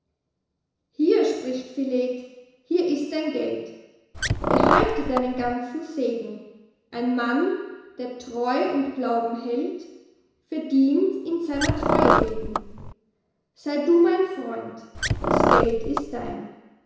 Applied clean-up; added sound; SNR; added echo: none; Car; -3 dB; reverberation time 1.0 s.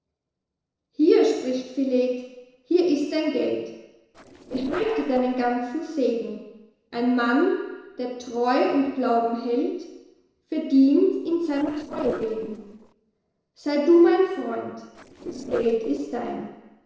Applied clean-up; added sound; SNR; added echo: neural separator model SepFormer DNS4.